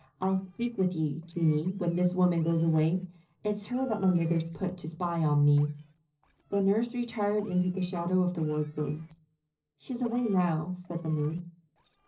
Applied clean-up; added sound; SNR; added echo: neural separator model SepFormer DNS4.